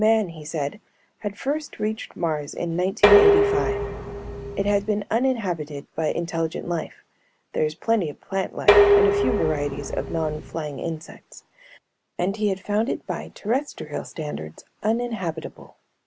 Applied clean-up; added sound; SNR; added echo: none; Dishes, pots, and pans; -4 dB; none.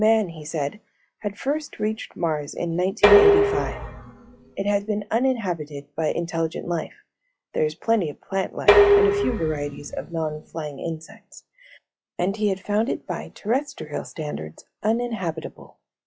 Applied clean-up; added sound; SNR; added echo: classical method log-MMSE.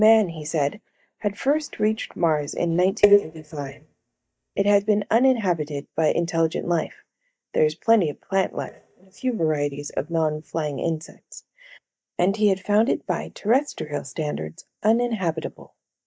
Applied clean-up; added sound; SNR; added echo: neural mask model DeepFilterNet 3.